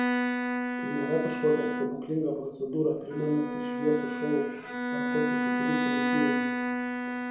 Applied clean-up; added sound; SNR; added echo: none; Bowed string instrument; -1 dB; reverberation time 2.6 s.